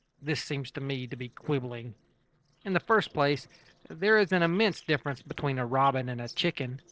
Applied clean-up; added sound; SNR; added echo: neural separator model SepFormer DNS4.